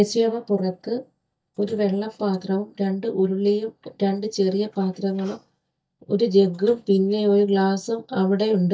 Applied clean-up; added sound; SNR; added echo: neural mask model DeepFilterNet 3.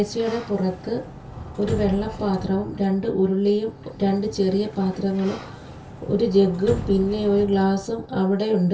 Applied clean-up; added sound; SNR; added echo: none; Sliding door; 13 dB; reverberation time 0.2 s.